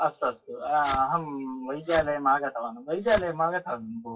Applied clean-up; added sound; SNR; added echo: classical method WPE with log-MMSE.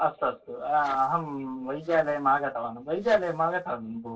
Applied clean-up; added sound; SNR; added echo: neural separator model SepFormer DNS4.